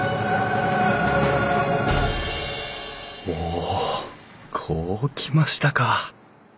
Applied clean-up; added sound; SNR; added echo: none; none; none; none.